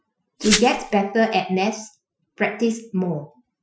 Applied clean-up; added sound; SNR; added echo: classical method Wiener filter.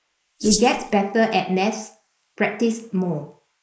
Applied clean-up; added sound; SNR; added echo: neural mask model Resemble Enhance denoiser.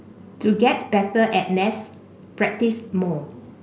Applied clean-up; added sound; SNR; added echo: none; none; none; none.